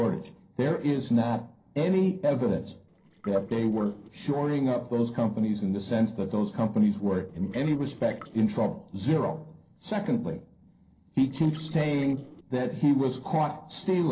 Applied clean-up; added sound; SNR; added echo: neural separator model SepFormer DNS4.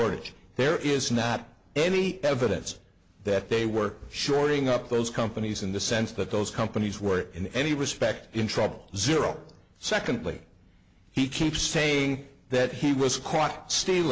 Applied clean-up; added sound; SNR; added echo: none; none; none; none.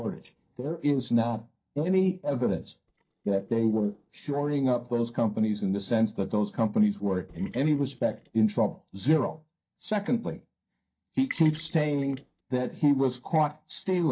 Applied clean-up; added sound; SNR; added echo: neural mask model DeepFilterNet 3.